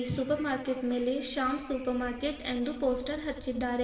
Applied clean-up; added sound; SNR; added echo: none; Wind; 17 dB; reverberation time 2.5 s.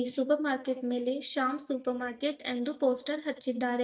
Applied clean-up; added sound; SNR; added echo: neural mask model DeepFilterNet 3.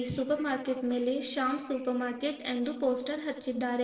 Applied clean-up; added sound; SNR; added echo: neural separator model SepFormer DNS4.